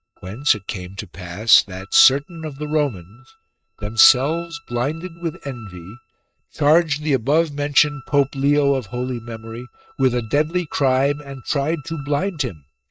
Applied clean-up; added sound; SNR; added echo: neural mask model RNNoise.